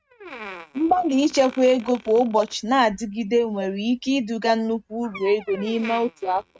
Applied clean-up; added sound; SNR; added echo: neural mask model RNNoise.